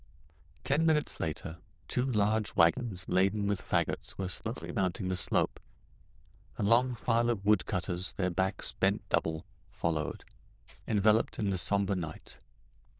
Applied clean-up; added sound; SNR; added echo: neural diffusion model UNIVERSE++.